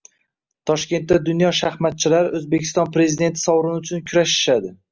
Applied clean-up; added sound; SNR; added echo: none; none; none; none.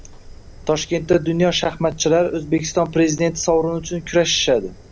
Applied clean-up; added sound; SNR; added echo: none; Fire; 20 dB; none.